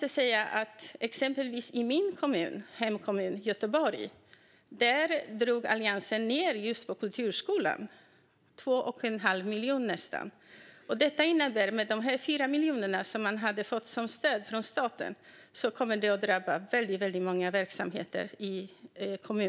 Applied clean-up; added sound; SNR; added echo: none; none; none; none.